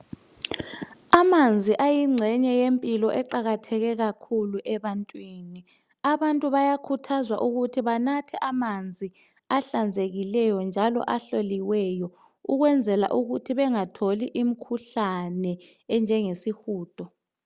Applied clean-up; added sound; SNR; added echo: none; none; none; none.